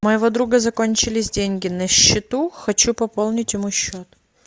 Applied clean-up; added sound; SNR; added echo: none; none; none; none.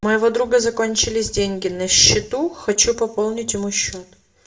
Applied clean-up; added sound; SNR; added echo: none; none; none; reverberation time 0.3 s.